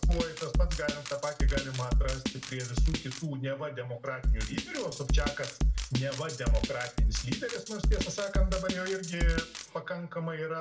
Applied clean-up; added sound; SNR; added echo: none; Drum kit; -5 dB; reverberation time 0.6 s.